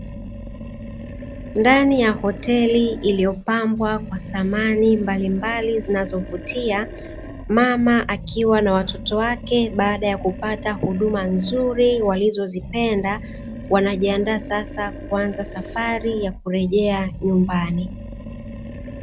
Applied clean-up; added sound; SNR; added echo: none; Animal; 12 dB; none.